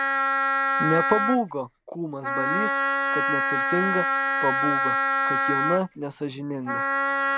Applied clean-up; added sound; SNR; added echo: none; Wind instrument, woodwind instrument; -4 dB; none.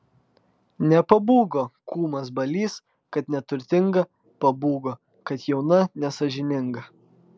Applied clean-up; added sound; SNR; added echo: none; none; none; none.